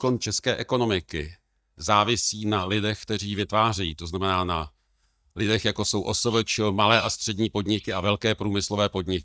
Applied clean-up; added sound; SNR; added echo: neural mask model DeepFilterNet 3.